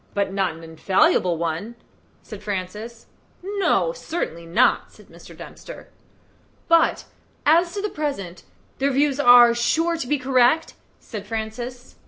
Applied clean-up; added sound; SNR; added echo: none; none; none; none.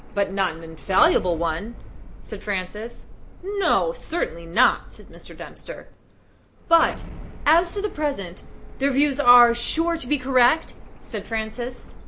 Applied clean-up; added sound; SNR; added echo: none; Explosion + Printer; 14 dB; none.